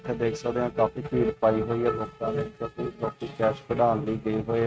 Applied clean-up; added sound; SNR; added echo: neural mask model RNNoise.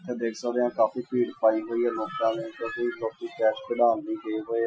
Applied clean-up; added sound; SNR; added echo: classical method Wiener filter.